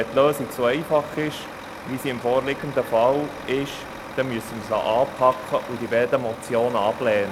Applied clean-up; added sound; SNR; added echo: none; Truck; 13 dB; none.